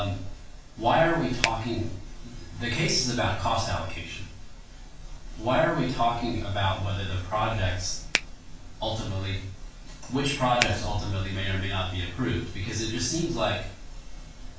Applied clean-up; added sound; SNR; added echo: none; Finger snapping; 1 dB; reverberation time 0.3 s.